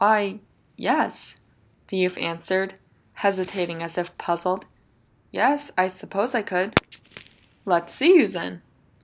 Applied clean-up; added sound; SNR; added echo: none; Fireworks; 13 dB; none.